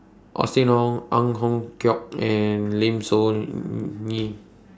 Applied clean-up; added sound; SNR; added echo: none; none; none; none.